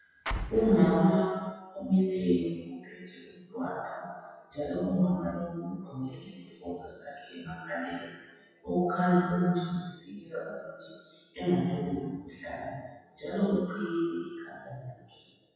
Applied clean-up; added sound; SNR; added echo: classical method WPE with log-MMSE.